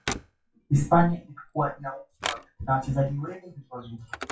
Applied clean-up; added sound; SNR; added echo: classical method WPE with log-MMSE.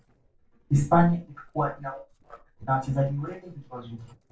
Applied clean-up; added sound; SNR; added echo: neural separator model SepFormer DNS4.